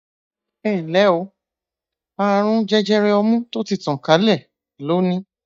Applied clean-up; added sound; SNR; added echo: neural mask model DeepFilterNet 3.